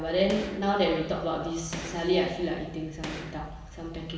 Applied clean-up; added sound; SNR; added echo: none; Gunshot, gunfire; 15 dB; reverberation time 1.1 s.